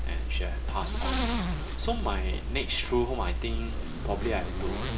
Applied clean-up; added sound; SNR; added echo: none; Zipper (clothing); -5 dB; reverberation time 0.5 s.